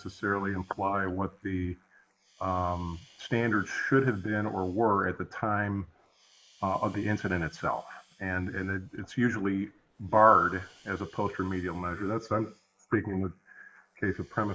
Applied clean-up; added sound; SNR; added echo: neural mask model Resemble Enhance denoiser.